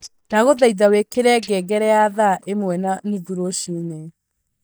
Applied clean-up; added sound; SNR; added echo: neural mask model DeepFilterNet 3.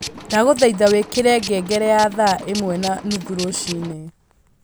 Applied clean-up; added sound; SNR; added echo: none; Tools; 12 dB; none.